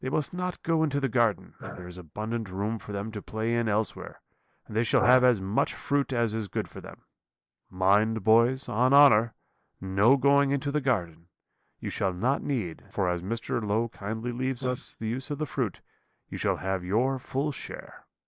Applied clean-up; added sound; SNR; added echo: neural mask model Resemble Enhance denoiser.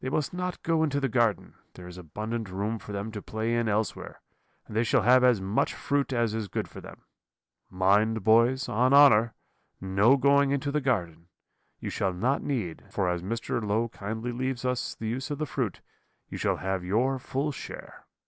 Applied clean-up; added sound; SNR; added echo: none; none; none; none.